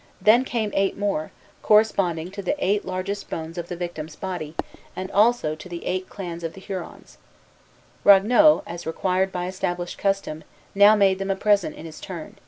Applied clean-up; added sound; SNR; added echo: none; none; none; none.